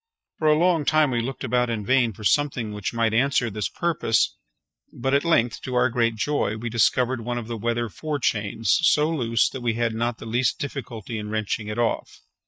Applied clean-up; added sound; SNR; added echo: neural mask model DeepFilterNet 3.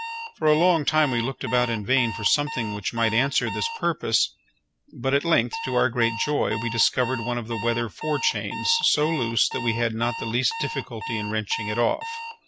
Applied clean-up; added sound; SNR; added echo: none; Alarm; 10 dB; none.